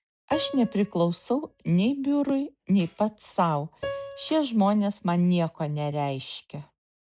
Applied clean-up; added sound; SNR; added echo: none; Piano + Tambourine; 15 dB; none.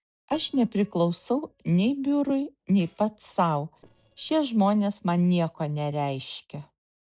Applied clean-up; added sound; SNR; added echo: neural separator model SepFormer DNS4.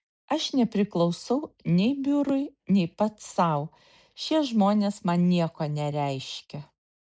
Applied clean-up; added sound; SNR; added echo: none; none; none; none.